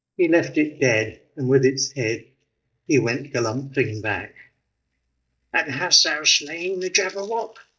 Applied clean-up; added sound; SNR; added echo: neural mask model DeepFilterNet 3.